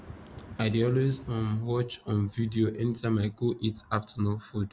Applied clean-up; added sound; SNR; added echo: none; none; none; none.